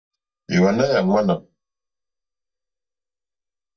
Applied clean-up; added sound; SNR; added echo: neural mask model DeepFilterNet 3.